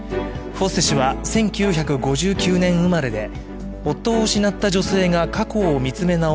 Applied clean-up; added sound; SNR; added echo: none; none; none; none.